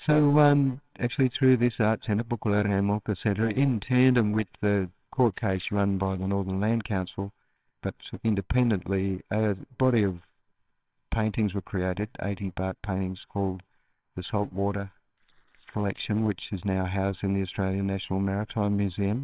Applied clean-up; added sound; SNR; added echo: neural separator model SepFormer WHAMR!.